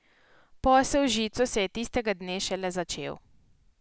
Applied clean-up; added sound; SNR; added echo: none; none; none; none.